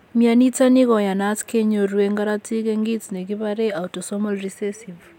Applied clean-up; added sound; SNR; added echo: none; none; none; none.